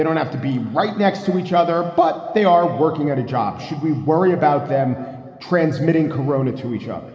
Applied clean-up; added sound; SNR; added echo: none; none; none; reverberation time 2.1 s.